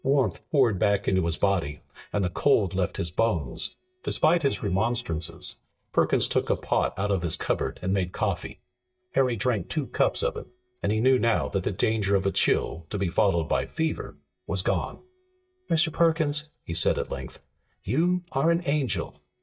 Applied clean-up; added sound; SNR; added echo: neural mask model DeepFilterNet 3.